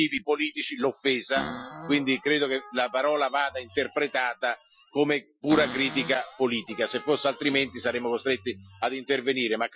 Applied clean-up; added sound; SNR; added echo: classical method Wiener filter.